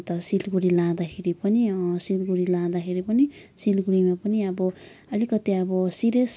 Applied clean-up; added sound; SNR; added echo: none; none; none; none.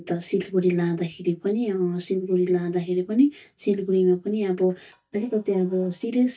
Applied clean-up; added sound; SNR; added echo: neural mask model DeepFilterNet 3.